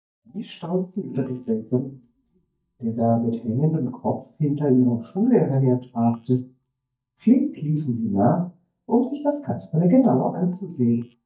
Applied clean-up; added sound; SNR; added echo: neural mask model DeepFilterNet 3.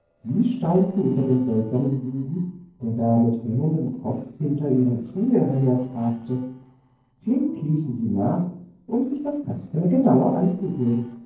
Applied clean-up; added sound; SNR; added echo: neural separator model SepFormer DNS4.